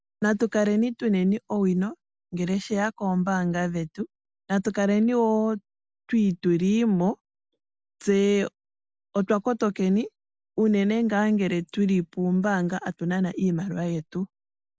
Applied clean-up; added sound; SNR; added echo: none; none; none; none.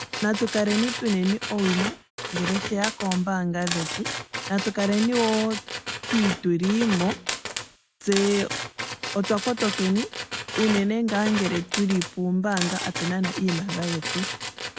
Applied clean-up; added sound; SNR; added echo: none; Tools; 6 dB; none.